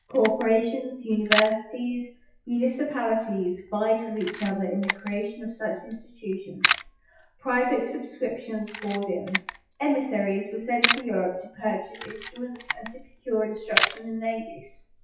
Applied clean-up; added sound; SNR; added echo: classical method WPE with log-MMSE.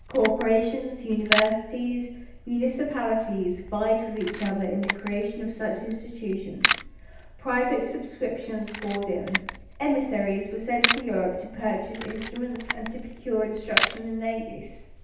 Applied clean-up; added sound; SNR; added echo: none; Camera; 5 dB; reverberation time 0.9 s.